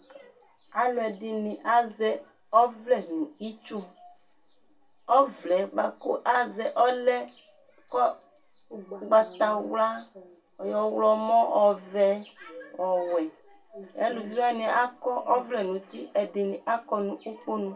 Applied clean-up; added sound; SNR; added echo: none; none; none; reverberation time 0.2 s.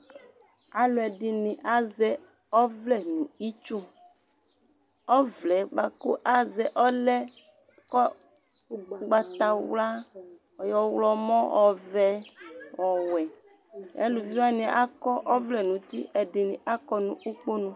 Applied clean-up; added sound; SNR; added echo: none; none; none; none.